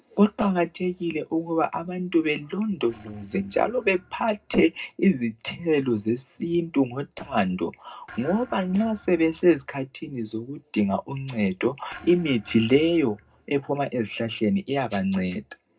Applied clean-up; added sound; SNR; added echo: neural separator model SepFormer DNS4.